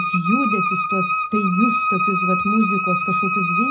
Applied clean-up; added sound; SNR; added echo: none; Wind instrument, woodwind instrument; -2 dB; reverberation time 0.4 s.